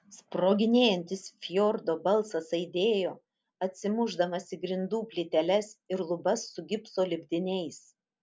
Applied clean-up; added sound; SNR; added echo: none; none; none; none.